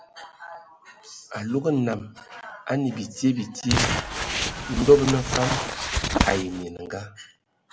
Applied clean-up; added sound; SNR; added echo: none; Crumpling, crinkling; 0 dB; none.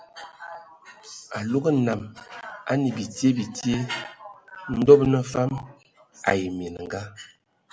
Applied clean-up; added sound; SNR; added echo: none; none; none; none.